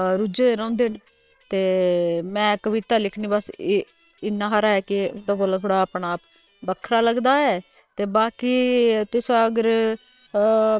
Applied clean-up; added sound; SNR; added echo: neural separator model SepFormer WHAM!.